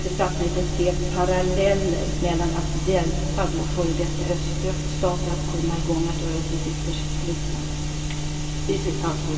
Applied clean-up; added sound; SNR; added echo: none; none; none; reverberation time 2.8 s.